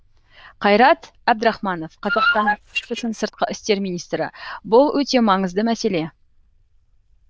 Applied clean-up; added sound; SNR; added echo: neural diffusion model UNIVERSE++.